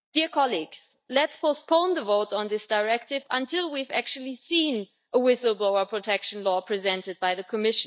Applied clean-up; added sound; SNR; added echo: neural mask model DeepFilterNet 3.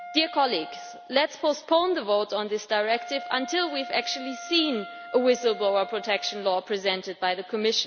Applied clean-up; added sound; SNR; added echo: none; Wind instrument, woodwind instrument; 15 dB; none.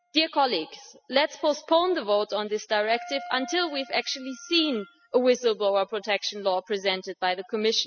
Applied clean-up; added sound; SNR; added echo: classical method spectral subtraction.